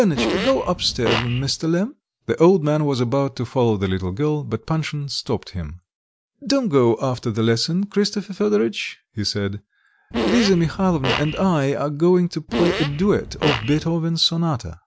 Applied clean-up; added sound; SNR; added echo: none; Fart; 5 dB; none.